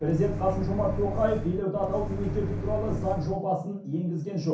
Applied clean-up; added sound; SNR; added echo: none; Microwave oven; 4 dB; reverberation time 0.6 s.